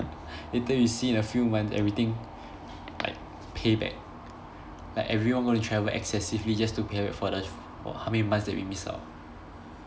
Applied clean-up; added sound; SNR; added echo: none; none; none; none.